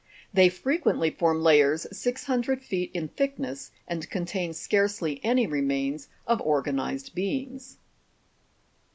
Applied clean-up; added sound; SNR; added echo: none; none; none; none.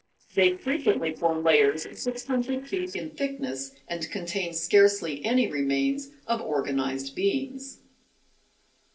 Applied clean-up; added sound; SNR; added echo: neural separator model SepFormer DNS4.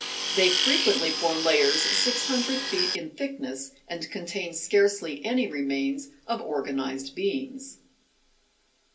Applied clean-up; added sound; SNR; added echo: none; Tools; -1 dB; reverberation time 0.3 s.